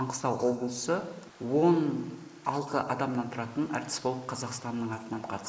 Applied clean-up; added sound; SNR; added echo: neural mask model Resemble Enhance denoiser.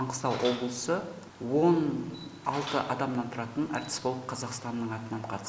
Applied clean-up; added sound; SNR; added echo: none; none; none; none.